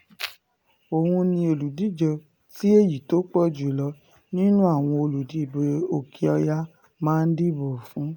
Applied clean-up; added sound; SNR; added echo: none; none; none; none.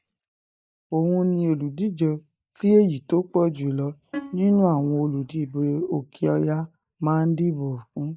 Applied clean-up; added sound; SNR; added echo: neural mask model DeepFilterNet 3.